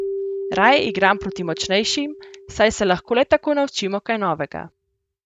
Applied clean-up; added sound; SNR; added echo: neural mask model RNNoise.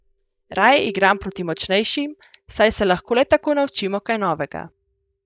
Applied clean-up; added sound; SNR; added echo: neural mask model DeepFilterNet 3.